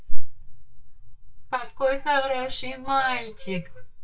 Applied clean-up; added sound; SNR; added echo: neural mask model DeepFilterNet 3.